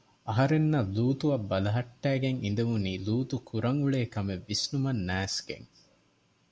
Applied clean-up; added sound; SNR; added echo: none; none; none; none.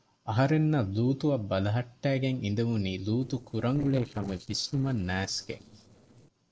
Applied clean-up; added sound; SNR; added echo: neural separator model SepFormer DNS4.